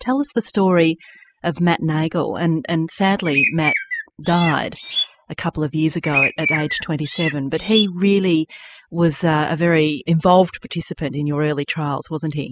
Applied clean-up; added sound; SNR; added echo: classical method spectral subtraction.